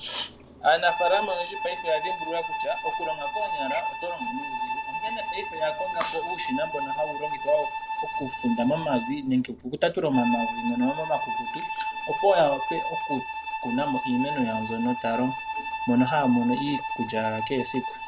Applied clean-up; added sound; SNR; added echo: none; Bowed string instrument; 4 dB; none.